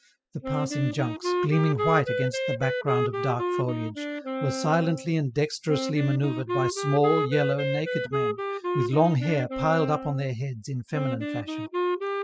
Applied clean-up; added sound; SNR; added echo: classical method spectral subtraction.